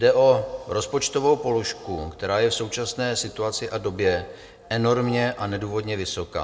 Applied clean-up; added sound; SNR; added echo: none; Wind instrument, woodwind instrument; 18 dB; reverberation time 0.3 s.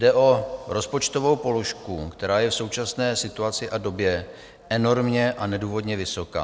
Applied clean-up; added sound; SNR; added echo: none; none; none; none.